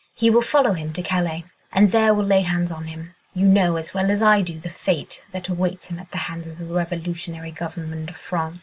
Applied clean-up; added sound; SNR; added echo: none; none; none; none.